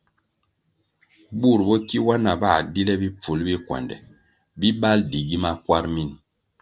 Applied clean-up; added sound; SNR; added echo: none; none; none; none.